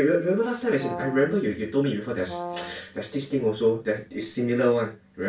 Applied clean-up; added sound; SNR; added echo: none; Brass instrument; 12 dB; reverberation time 0.2 s.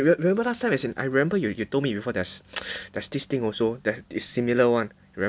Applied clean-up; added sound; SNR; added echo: none; none; none; none.